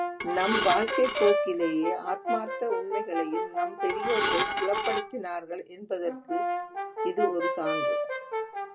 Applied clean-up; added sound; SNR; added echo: none; Dishes, pots, and pans / Glass + Brass instrument; 0 dB; none.